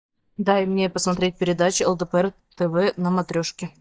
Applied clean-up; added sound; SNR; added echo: neural mask model DeepFilterNet 3.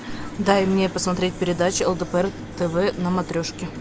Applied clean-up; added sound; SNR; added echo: none; none; none; none.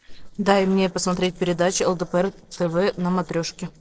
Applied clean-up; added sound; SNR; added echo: neural separator model SepFormer DNS4.